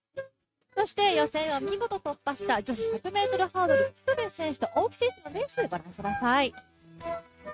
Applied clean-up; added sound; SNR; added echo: neural mask model RNNoise.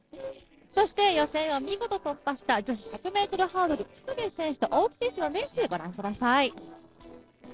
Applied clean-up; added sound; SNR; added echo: neural separator model SepFormer DNS4.